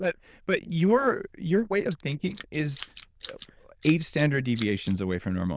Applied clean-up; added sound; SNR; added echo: neural diffusion model UNIVERSE++.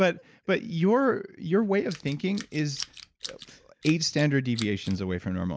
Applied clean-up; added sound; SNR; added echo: none; Tools; 16 dB; none.